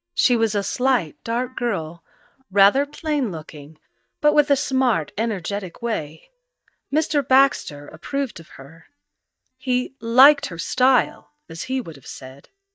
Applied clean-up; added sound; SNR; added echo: neural mask model DeepFilterNet 3.